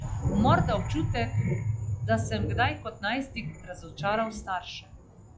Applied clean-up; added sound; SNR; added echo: classical method log-MMSE.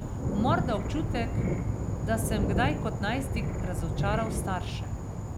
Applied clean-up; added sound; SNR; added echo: none; Insect + Thunder; -3 dB; none.